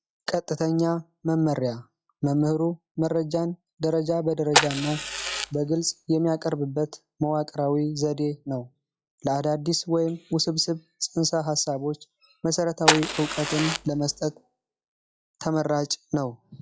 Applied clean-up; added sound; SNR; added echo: classical method log-MMSE.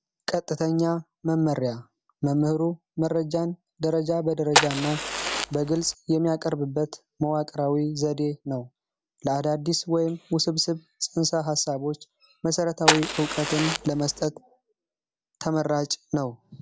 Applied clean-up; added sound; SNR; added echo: none; Fire; 0 dB; none.